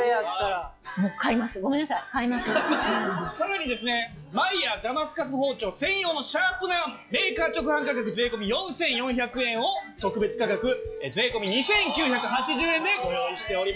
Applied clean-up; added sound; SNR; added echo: classical method log-MMSE.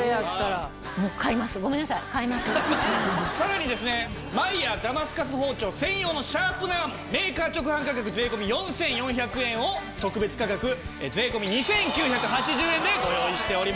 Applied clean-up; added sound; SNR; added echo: none; none; none; none.